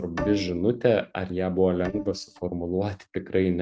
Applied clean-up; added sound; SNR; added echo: neural mask model RNNoise.